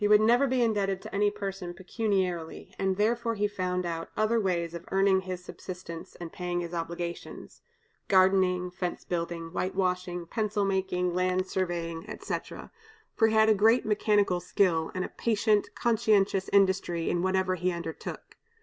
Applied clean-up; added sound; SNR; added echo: none; none; none; none.